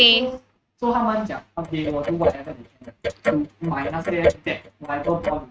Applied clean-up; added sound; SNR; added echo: neural mask model RNNoise.